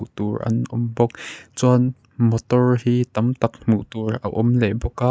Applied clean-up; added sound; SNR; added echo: none; none; none; none.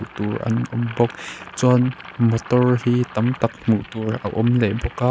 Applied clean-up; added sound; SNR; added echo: none; Boiling; 18 dB; none.